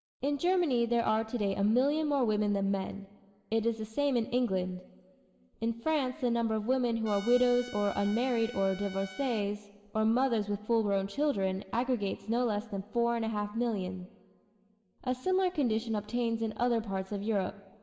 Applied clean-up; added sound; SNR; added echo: none; Trumpet; 17 dB; reverberation time 1.5 s.